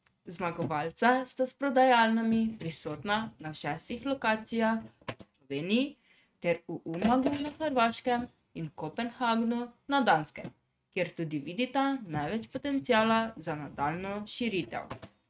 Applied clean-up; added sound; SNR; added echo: neural mask model RNNoise.